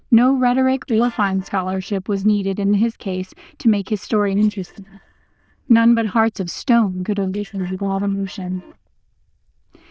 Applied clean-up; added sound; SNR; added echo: neural diffusion model UNIVERSE++.